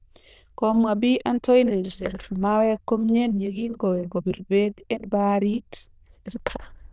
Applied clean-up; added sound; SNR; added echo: neural diffusion model UNIVERSE++.